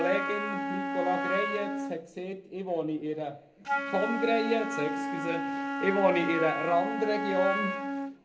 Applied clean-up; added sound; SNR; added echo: none; Wind instrument, woodwind instrument; 2 dB; reverberation time 0.3 s.